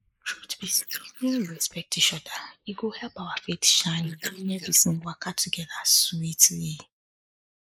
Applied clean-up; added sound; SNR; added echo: neural mask model Resemble Enhance denoiser.